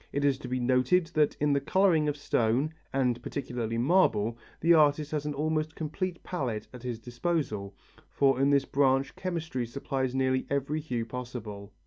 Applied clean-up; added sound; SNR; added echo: none; none; none; none.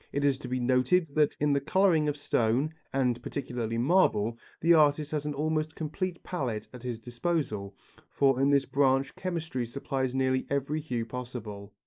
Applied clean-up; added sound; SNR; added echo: neural mask model Resemble Enhance denoiser.